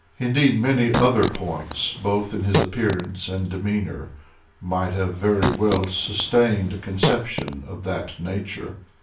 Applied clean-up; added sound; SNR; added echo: none; Fart; 4 dB; reverberation time 0.4 s.